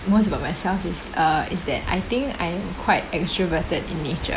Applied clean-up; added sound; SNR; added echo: none; none; none; none.